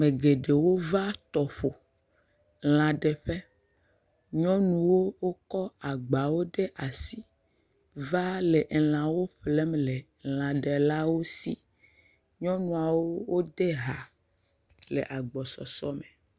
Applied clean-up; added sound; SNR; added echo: none; none; none; none.